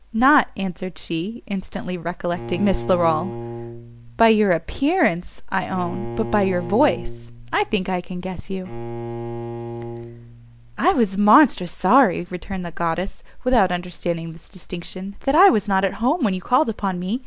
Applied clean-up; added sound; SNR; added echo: none; Bowed string instrument; 11 dB; none.